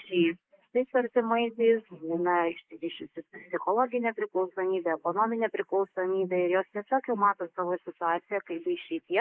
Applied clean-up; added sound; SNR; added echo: neural mask model Resemble Enhance denoiser.